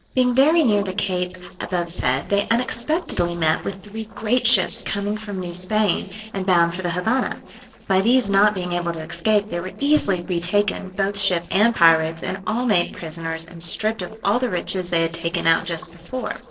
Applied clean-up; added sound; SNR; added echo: neural separator model SepFormer DNS4.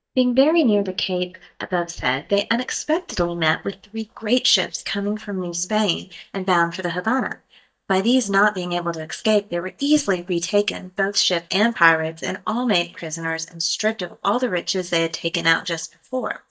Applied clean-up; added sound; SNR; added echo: neural mask model DeepFilterNet 3.